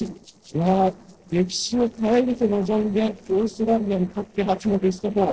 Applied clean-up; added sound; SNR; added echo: neural separator model SepFormer DNS4.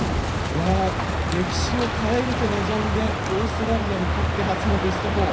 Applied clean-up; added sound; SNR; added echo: none; Crow; 3 dB; reverberation time 0.5 s.